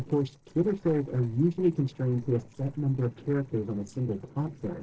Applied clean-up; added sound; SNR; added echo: neural separator model SepFormer DNS4.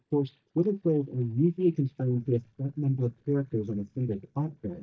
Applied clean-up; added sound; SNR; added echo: neural mask model DeepFilterNet 3.